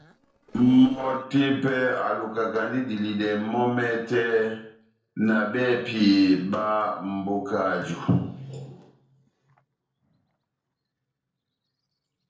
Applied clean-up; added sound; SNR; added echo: neural separator model SepFormer DNS4.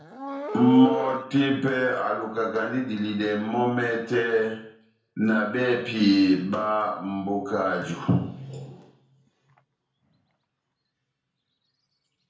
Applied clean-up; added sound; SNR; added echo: none; Livestock, farm animals, working animals; 14 dB; reverberation time 0.5 s.